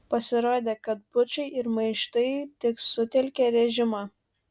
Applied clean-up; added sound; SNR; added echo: none; none; none; none.